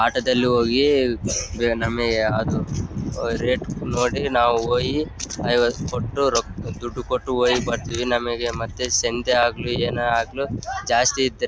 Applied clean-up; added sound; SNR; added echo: none; Aircraft; 16 dB; none.